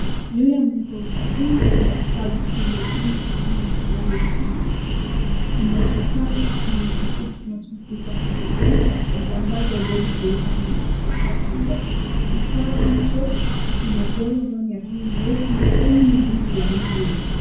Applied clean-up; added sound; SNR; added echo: none; Breathing; -5 dB; reverberation time 0.9 s.